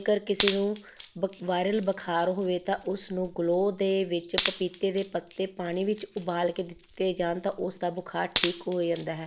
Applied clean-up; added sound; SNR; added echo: none; Wood; 4 dB; none.